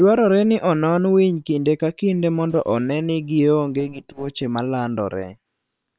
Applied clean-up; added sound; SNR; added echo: neural separator model SepFormer WHAM!.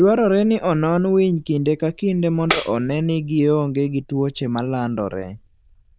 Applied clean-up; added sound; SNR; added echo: neural diffusion model UNIVERSE++.